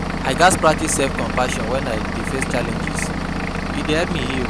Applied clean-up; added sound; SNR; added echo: none; Engine / Vehicle; 1 dB; none.